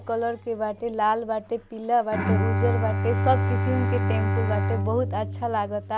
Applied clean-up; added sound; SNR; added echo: none; Bowed string instrument; -1 dB; none.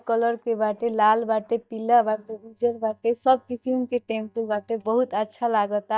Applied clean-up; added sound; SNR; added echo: neural mask model DeepFilterNet 3.